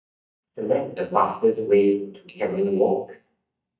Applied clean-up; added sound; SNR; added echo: neural mask model DeepFilterNet 3.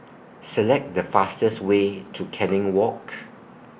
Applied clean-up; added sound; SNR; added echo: none; none; none; none.